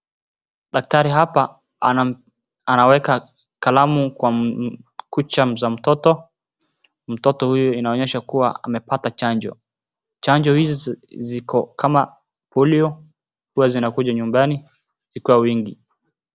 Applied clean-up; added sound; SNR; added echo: none; none; none; none.